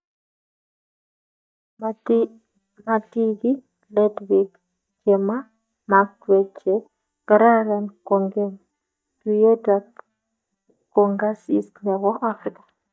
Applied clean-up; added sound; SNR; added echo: neural mask model DeepFilterNet 3.